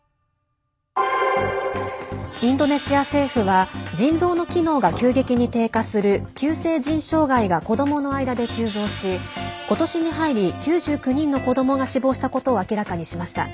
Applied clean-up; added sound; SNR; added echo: none; Piano + Screech; 18 dB; none.